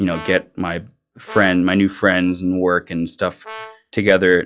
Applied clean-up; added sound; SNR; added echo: classical method log-MMSE.